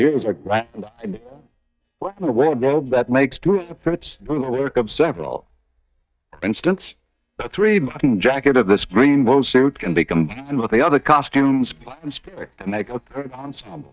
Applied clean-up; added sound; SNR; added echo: neural mask model DeepFilterNet 3.